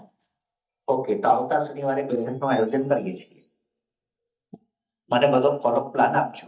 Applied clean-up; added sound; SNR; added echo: neural mask model DeepFilterNet 3.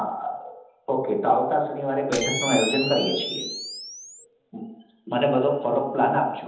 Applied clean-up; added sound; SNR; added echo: none; Camera; 7 dB; reverberation time 0.9 s.